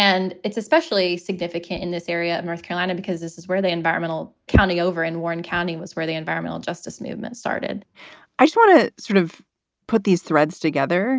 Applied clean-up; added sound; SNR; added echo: none; none; none; none.